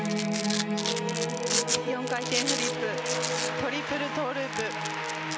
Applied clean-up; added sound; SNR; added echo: none; Domestic sounds, home sounds; 5 dB; none.